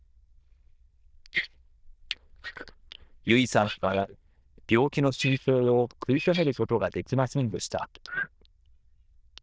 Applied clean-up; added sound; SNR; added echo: neural diffusion model UNIVERSE++.